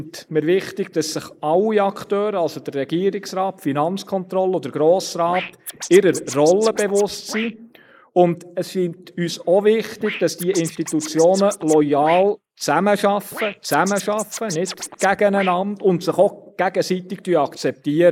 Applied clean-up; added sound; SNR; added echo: neural mask model Resemble Enhance denoiser.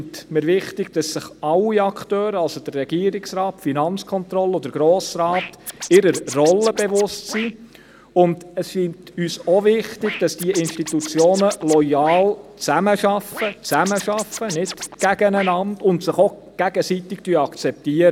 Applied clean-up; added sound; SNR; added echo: none; Scratching (performance technique); 13 dB; none.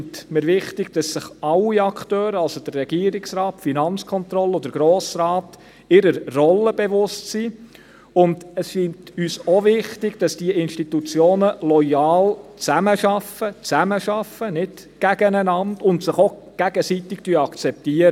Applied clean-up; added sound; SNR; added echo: none; none; none; none.